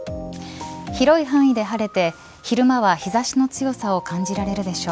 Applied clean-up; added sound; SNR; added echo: none; none; none; none.